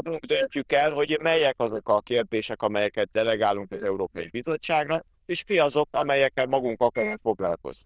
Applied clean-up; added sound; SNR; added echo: neural diffusion model UNIVERSE++.